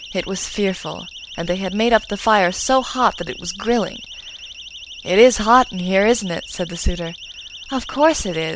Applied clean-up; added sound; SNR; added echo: none; Siren; 16 dB; none.